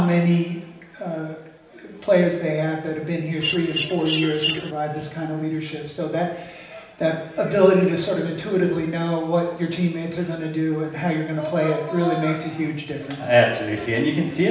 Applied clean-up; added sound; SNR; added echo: none; Mechanisms; 2 dB; reverberation time 0.9 s.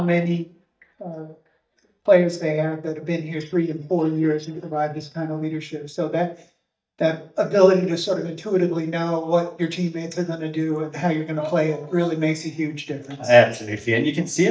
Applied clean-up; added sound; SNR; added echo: neural mask model DeepFilterNet 3.